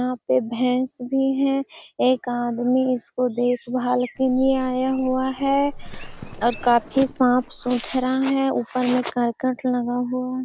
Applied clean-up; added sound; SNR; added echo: none; Livestock, farm animals, working animals; 15 dB; none.